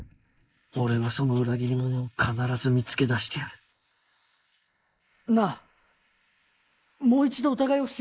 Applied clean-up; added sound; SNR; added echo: neural mask model Resemble Enhance denoiser.